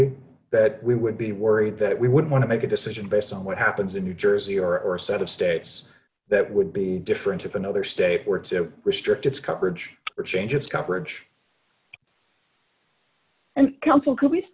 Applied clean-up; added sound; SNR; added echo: none; none; none; none.